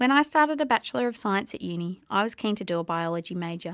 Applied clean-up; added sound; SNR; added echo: none; none; none; none.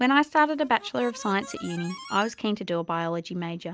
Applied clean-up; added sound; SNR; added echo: none; Harmonica; 17 dB; none.